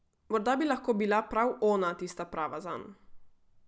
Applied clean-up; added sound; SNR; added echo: none; none; none; none.